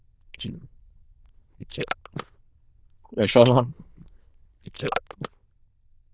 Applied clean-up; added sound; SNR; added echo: neural diffusion model UNIVERSE++.